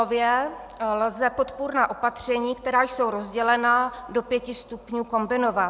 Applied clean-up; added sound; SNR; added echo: none; none; none; none.